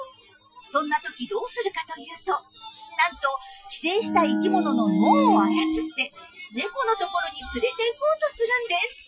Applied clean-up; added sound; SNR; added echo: classical method Wiener filter.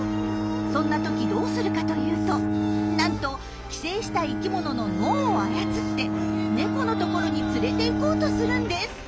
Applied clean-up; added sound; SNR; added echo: none; Bowed string instrument; -3 dB; none.